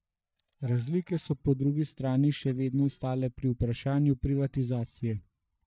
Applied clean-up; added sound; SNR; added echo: neural mask model DeepFilterNet 3.